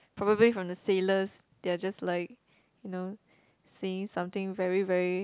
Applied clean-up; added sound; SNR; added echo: none; none; none; none.